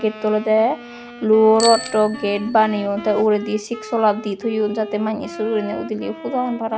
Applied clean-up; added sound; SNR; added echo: none; Wind instrument, woodwind instrument + Bicycle bell; 13 dB; none.